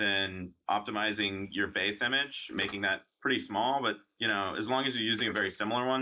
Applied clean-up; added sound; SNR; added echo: neural mask model Resemble Enhance denoiser.